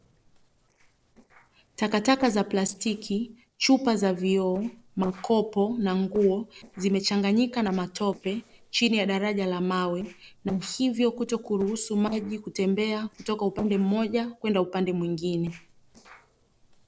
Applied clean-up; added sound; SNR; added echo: neural separator model SepFormer DNS4.